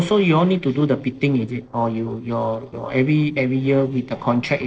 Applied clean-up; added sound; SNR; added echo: neural separator model SepFormer DNS4.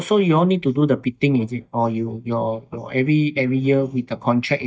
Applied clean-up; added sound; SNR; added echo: neural mask model DeepFilterNet 3.